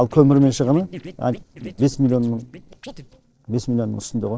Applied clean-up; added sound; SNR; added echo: neural separator model SepFormer DNS4.